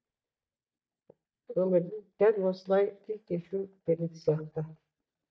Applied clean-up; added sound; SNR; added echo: neural mask model DeepFilterNet 3.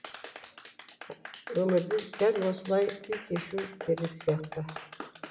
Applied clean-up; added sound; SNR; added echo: none; Clapping; 12 dB; reverberation time 1.7 s.